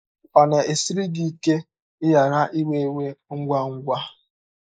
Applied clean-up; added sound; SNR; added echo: neural mask model Resemble Enhance denoiser.